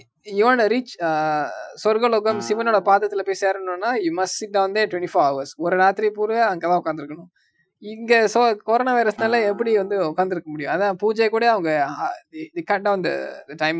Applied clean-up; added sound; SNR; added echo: classical method Wiener filter.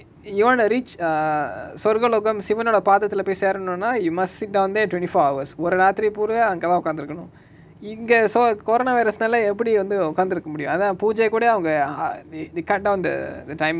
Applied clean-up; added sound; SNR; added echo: none; none; none; none.